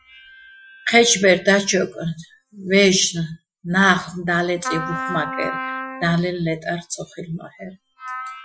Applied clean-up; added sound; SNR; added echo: classical method Wiener filter.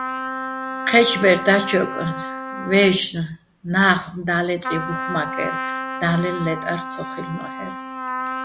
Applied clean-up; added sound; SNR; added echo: none; Trumpet; 7 dB; none.